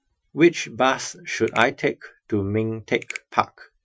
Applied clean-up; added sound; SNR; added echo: classical method Wiener filter.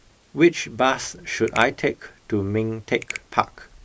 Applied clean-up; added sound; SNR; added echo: neural mask model Resemble Enhance denoiser.